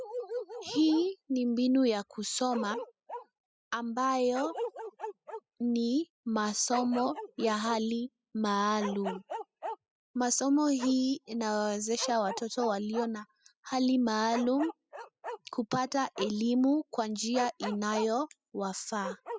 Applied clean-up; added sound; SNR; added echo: classical method spectral subtraction.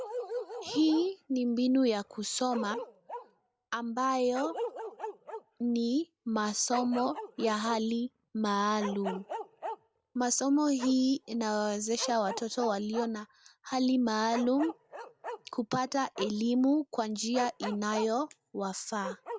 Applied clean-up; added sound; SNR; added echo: none; Bark; 12 dB; none.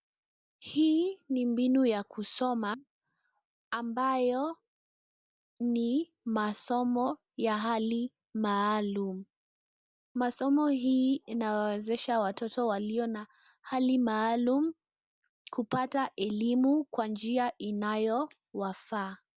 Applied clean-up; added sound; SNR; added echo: none; none; none; none.